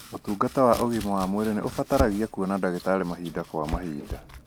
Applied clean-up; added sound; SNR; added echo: none; Domestic sounds, home sounds; 11 dB; none.